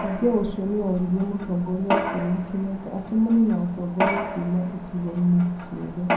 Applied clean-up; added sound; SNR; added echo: none; Mechanisms; 7 dB; reverberation time 0.6 s.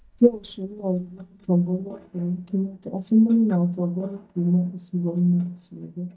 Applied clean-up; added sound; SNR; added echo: neural mask model DeepFilterNet 3.